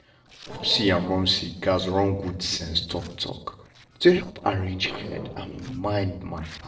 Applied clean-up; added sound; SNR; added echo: neural separator model SepFormer DNS4.